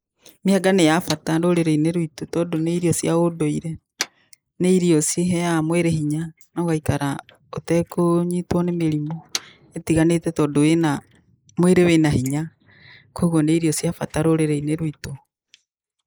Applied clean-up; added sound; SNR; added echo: neural mask model Resemble Enhance denoiser.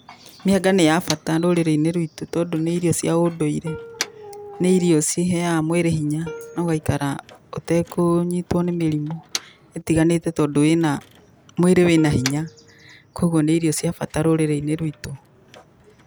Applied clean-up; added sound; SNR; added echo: none; Motor vehicle (road) + Plucked string instrument; 19 dB; none.